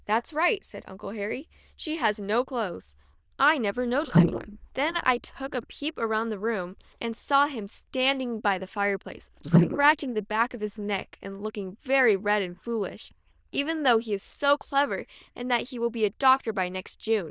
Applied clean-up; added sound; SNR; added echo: neural diffusion model UNIVERSE++.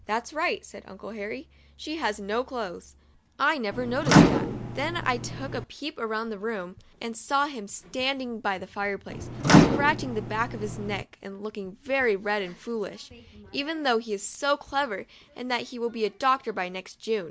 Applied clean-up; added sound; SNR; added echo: none; Microwave oven; -4 dB; none.